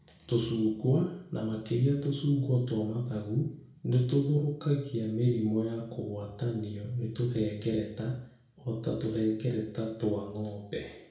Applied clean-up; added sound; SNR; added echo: none; none; none; reverberation time 0.5 s.